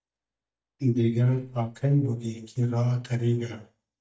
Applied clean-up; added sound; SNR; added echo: neural mask model DeepFilterNet 3.